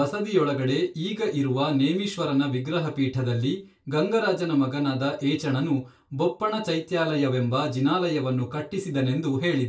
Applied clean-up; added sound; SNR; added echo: none; none; none; reverberation time 0.2 s.